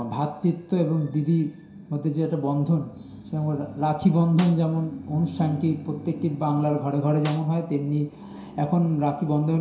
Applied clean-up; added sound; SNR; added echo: none; Snare drum; 20 dB; reverberation time 0.7 s.